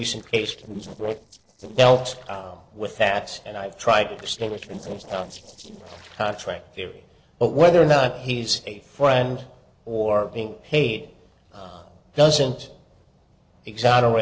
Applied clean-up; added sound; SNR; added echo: neural separator model SepFormer DNS4.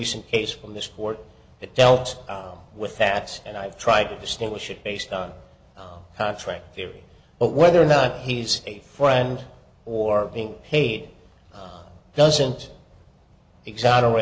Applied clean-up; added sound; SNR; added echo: none; none; none; none.